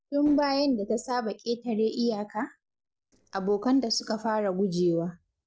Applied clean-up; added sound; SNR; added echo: neural separator model SepFormer DNS4.